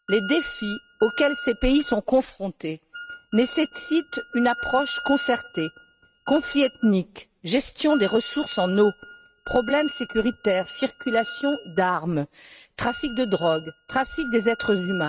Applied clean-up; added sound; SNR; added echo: neural mask model RNNoise.